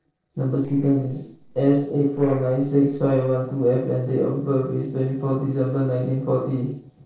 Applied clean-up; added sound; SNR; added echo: neural separator model SepFormer DNS4.